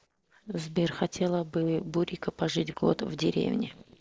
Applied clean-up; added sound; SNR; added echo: neural separator model SepFormer DNS4.